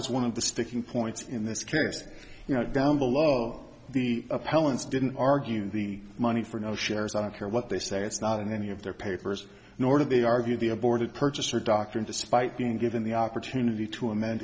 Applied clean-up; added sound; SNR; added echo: none; none; none; none.